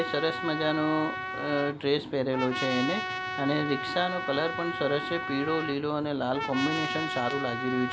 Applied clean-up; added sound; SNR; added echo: none; Trumpet; 5 dB; none.